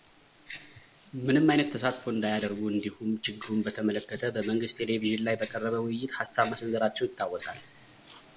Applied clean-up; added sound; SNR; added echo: none; Tick-tock; 15 dB; none.